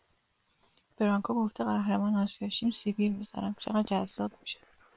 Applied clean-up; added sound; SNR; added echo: neural separator model SepFormer WHAM!.